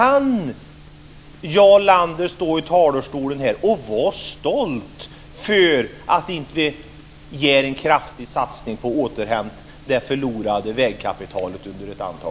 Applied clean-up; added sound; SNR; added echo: none; none; none; none.